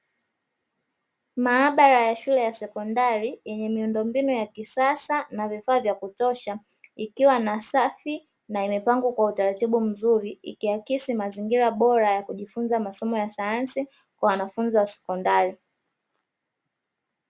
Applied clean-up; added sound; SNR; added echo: none; none; none; none.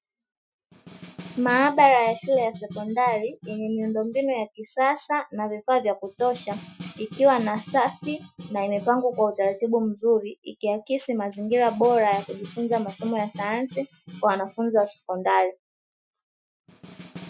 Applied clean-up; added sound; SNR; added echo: classical method Wiener filter.